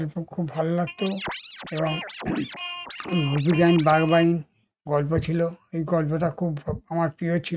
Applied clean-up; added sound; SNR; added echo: neural mask model RNNoise.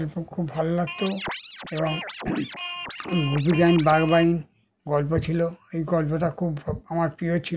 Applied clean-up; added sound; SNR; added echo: none; Scratching (performance technique); 9 dB; none.